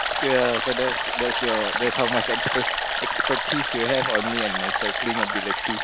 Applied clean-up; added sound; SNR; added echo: none; Stream; -2 dB; none.